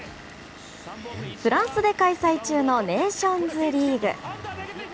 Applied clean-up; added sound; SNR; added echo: none; Engine / Vehicle; 18 dB; none.